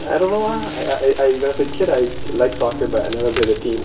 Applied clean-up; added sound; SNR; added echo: none; Crackle; 12 dB; reverberation time 0.2 s.